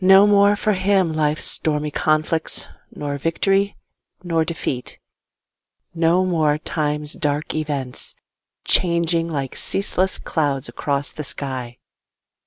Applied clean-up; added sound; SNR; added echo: none; none; none; none.